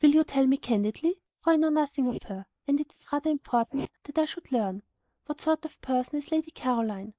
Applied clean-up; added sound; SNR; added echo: neural mask model Resemble Enhance denoiser.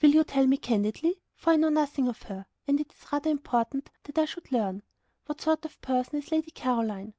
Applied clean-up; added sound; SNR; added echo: none; none; none; none.